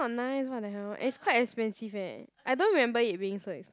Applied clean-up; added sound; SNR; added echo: none; none; none; none.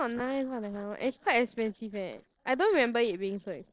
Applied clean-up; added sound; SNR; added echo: neural separator model SepFormer DNS4.